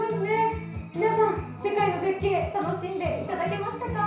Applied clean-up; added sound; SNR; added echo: none; none; none; reverberation time 0.6 s.